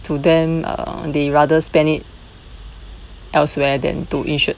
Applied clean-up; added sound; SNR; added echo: none; none; none; none.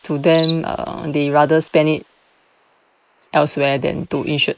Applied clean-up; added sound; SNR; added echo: neural mask model Resemble Enhance denoiser.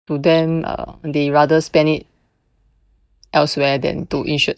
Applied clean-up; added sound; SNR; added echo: neural mask model DeepFilterNet 3.